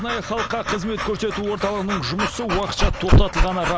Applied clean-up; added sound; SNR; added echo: none; Dog / Breathing; -3 dB; none.